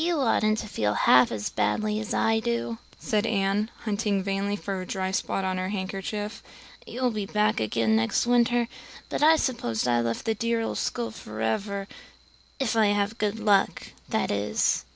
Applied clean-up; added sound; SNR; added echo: none; none; none; none.